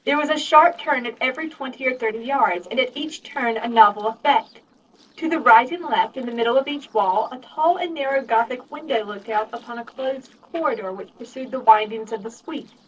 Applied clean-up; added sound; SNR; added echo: neural separator model SepFormer DNS4.